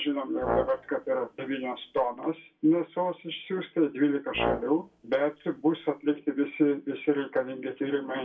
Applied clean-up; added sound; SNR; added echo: none; Brass instrument; 7 dB; reverberation time 0.2 s.